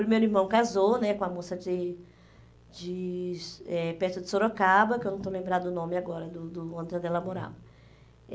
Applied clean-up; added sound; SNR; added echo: none; none; none; none.